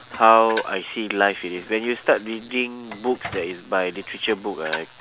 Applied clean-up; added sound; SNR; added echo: none; Dishes, pots, and pans; 16 dB; none.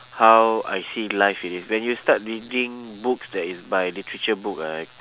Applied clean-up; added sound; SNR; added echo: none; none; none; none.